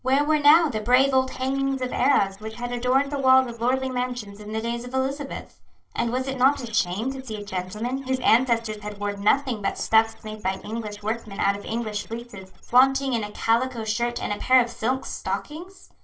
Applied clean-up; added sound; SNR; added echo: neural separator model SepFormer DNS4.